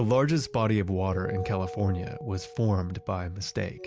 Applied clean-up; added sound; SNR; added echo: none; none; none; none.